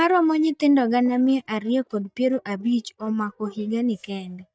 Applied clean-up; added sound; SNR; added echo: neural mask model DeepFilterNet 3.